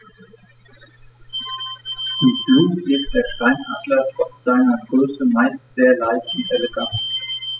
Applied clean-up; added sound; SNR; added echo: classical method spectral subtraction.